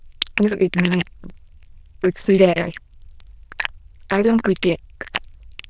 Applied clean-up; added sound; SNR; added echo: neural diffusion model UNIVERSE++.